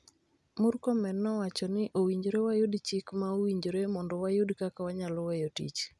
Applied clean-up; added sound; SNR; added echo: none; none; none; none.